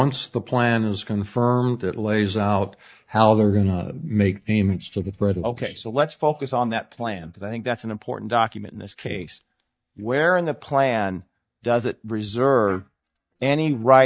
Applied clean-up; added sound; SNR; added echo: neural mask model DeepFilterNet 3.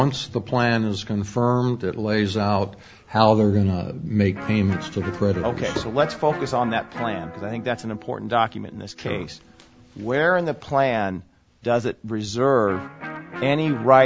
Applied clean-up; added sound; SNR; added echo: none; Electric guitar; 17 dB; none.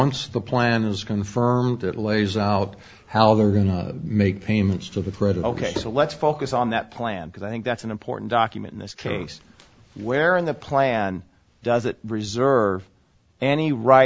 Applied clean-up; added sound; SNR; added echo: none; none; none; none.